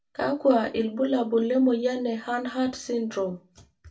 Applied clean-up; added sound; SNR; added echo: none; none; none; reverberation time 0.2 s.